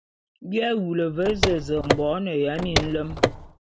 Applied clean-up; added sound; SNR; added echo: none; Car; 1 dB; none.